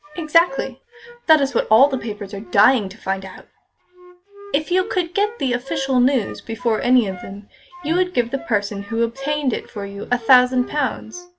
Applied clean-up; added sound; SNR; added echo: none; Wind instrument, woodwind instrument; 17 dB; none.